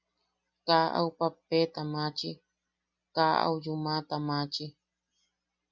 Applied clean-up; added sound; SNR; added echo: none; none; none; none.